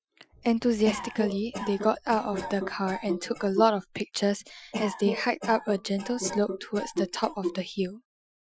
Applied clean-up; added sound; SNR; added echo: classical method Wiener filter.